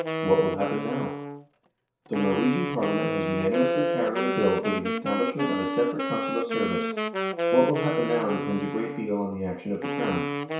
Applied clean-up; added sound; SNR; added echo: none; Wind instrument, woodwind instrument; 1 dB; reverberation time 0.6 s.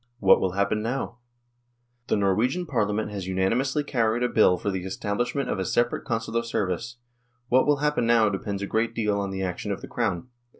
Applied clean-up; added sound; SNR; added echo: none; none; none; none.